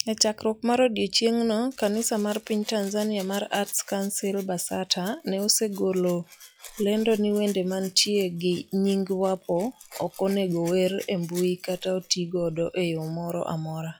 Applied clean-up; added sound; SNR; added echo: classical method log-MMSE.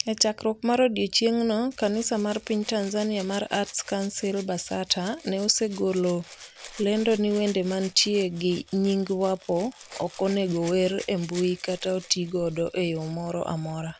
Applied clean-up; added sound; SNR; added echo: none; Rattle (instrument); 19 dB; none.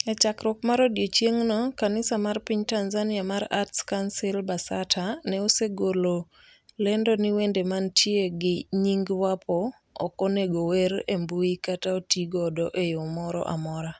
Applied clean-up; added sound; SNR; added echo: none; none; none; none.